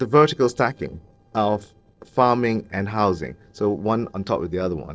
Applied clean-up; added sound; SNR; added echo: neural separator model SepFormer DNS4.